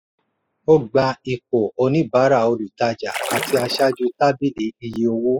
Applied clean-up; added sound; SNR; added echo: classical method spectral subtraction.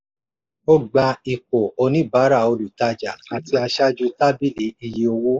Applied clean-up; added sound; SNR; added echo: neural mask model Resemble Enhance denoiser.